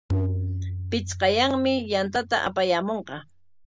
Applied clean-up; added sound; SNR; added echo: none; Tabla; 5 dB; none.